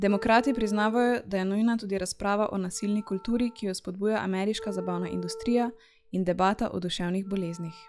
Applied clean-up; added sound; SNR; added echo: classical method log-MMSE.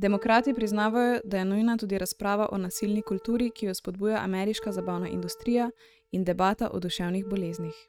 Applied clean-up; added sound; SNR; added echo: neural mask model RNNoise.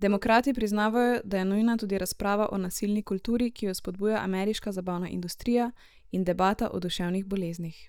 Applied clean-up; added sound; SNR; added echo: neural mask model DeepFilterNet 3.